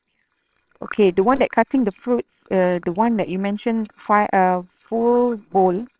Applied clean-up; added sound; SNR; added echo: neural separator model SepFormer WHAMR!.